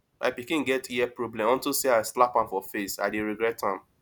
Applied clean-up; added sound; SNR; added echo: none; none; none; none.